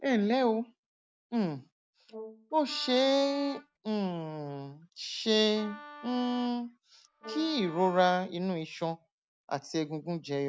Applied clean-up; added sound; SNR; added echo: none; Wind instrument, woodwind instrument + Brass instrument; 16 dB; none.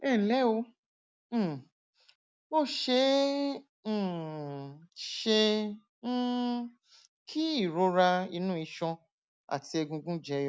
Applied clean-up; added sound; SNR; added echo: none; none; none; none.